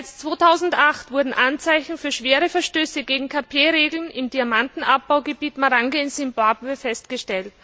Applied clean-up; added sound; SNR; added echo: none; none; none; none.